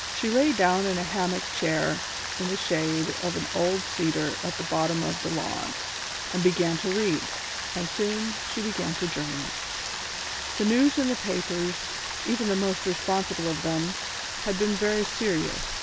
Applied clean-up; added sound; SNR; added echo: none; Rain; 5 dB; none.